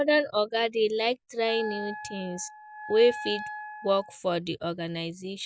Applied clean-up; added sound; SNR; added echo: none; Wind instrument, woodwind instrument; 12 dB; none.